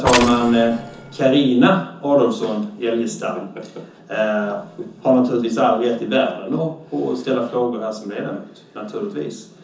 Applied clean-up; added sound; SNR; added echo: none; Mechanisms; 6 dB; reverberation time 0.6 s.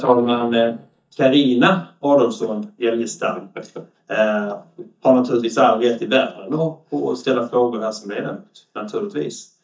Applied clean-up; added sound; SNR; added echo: neural mask model DeepFilterNet 3.